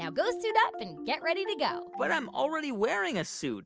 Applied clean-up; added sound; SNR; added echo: none; none; none; none.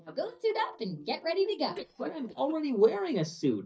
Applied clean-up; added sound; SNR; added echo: neural mask model DeepFilterNet 3.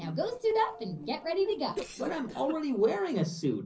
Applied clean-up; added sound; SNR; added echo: neural separator model SepFormer DNS4.